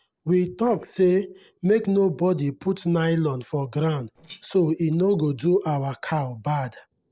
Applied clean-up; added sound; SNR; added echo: neural separator model SepFormer DNS4.